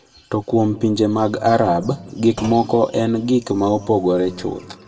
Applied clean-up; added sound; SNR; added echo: none; Thump, thud; 20 dB; reverberation time 0.9 s.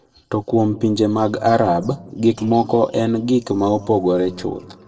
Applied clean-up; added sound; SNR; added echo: neural separator model SepFormer DNS4.